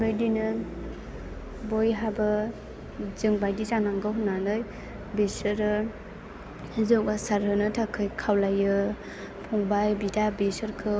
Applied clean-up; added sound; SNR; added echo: none; Vehicle; 18 dB; none.